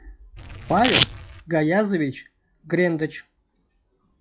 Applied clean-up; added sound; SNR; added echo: classical method log-MMSE.